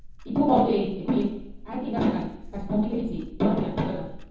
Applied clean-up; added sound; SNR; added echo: none; Clock; 14 dB; reverberation time 0.9 s.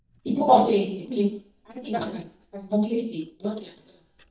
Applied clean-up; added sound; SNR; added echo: neural mask model DeepFilterNet 3.